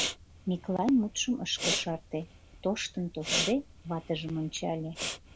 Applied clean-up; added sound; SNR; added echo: none; Respiratory sounds; 6 dB; none.